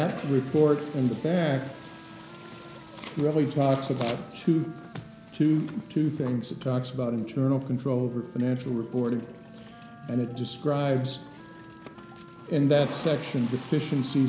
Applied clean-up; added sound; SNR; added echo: none; Toilet flush + Wind instrument, woodwind instrument; 19 dB; none.